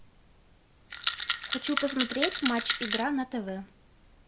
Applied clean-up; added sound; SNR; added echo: none; Rattle; -5 dB; none.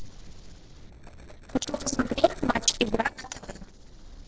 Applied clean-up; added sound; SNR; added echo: neural separator model SepFormer DNS4.